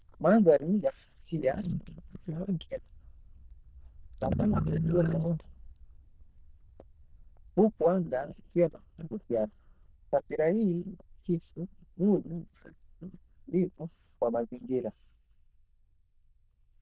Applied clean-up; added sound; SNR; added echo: neural diffusion model UNIVERSE++.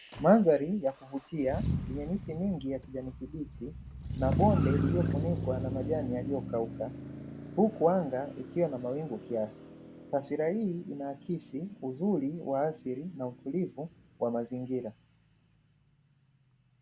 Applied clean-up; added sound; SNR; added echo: none; Motor vehicle (road); 6 dB; none.